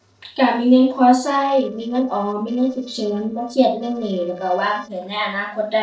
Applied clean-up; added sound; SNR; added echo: neural separator model SepFormer DNS4.